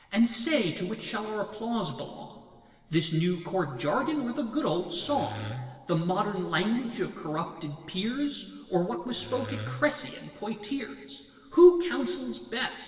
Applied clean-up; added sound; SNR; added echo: none; Wood; 11 dB; reverberation time 1.8 s.